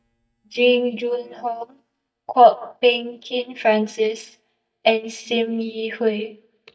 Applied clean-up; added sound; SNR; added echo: neural mask model DeepFilterNet 3.